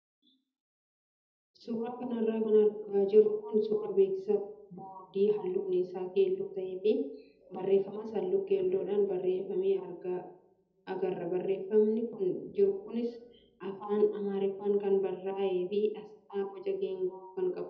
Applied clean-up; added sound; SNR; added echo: none; none; none; reverberation time 0.8 s.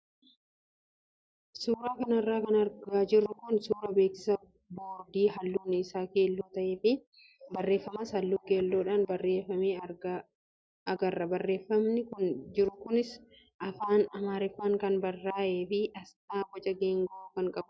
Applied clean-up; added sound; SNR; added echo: none; none; none; none.